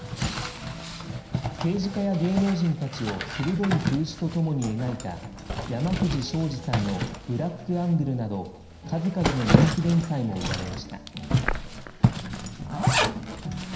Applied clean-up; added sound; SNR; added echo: none; Zipper (clothing); 1 dB; reverberation time 0.9 s.